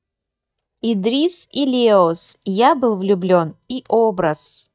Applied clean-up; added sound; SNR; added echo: neural mask model DeepFilterNet 3.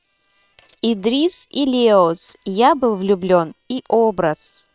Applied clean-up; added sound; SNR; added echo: neural separator model SepFormer WHAM!.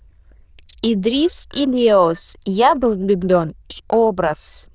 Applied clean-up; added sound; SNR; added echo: neural diffusion model UNIVERSE++.